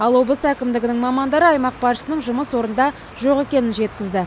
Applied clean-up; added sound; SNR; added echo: none; none; none; none.